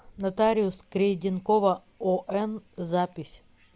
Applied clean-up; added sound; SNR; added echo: none; none; none; none.